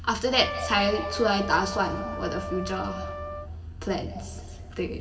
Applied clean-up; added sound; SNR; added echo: none; Trumpet; 8 dB; reverberation time 1.8 s.